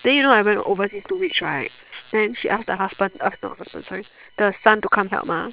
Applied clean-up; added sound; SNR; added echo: neural separator model SepFormer WHAM!.